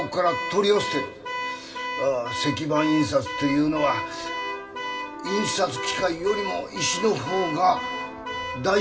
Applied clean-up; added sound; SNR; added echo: none; Alarm / Car; 7 dB; reverberation time 1.8 s.